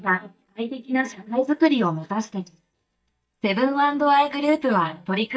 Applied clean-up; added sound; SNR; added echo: neural mask model DeepFilterNet 3.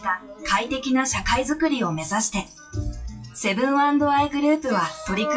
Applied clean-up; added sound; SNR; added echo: classical method WPE with log-MMSE.